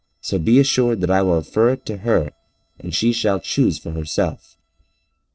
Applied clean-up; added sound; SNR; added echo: neural separator model SepFormer DNS4.